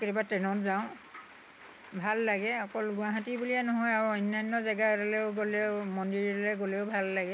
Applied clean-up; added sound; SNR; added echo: none; none; none; none.